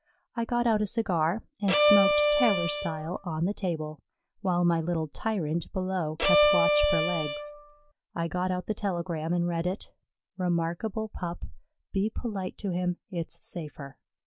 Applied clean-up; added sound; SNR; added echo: none; Bowed string instrument; -4 dB; none.